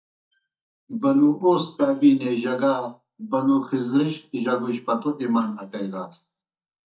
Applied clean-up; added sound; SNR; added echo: neural mask model DeepFilterNet 3.